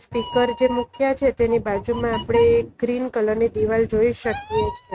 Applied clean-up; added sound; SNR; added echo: neural mask model RNNoise.